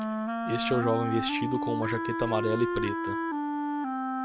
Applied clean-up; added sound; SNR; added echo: none; Wind instrument, woodwind instrument; -1 dB; none.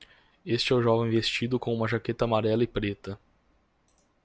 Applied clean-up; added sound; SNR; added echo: none; none; none; none.